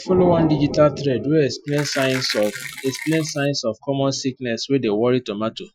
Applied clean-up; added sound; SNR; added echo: classical method Wiener filter.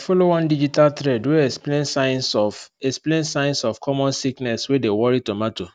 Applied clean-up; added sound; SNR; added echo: none; none; none; none.